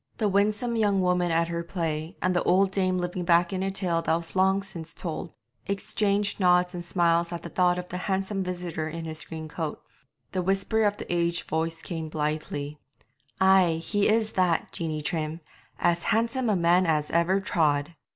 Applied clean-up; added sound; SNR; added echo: none; none; none; none.